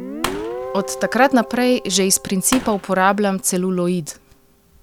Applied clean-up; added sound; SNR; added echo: none; Guitar + Fireworks; 12 dB; none.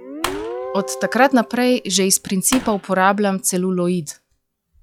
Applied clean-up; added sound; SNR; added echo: classical method log-MMSE.